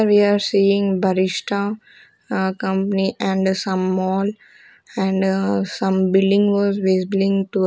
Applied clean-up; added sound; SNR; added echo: none; none; none; none.